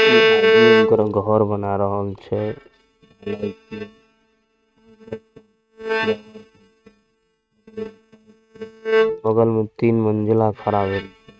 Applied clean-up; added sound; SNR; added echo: neural mask model RNNoise.